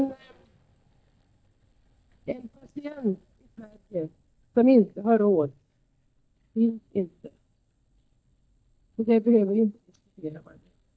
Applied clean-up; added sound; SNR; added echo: neural mask model DeepFilterNet 3.